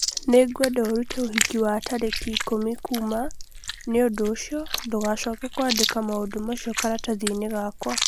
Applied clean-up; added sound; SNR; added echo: none; Chewing, mastication; 6 dB; none.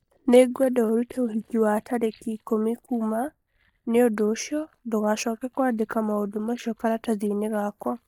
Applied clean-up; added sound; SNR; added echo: neural mask model DeepFilterNet 3.